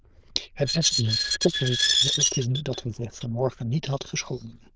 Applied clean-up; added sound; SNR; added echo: neural diffusion model UNIVERSE++.